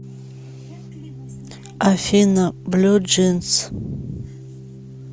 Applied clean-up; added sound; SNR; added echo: none; Organ; 16 dB; none.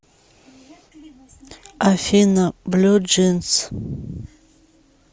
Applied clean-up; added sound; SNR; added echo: none; none; none; none.